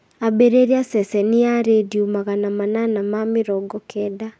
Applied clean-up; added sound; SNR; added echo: none; none; none; none.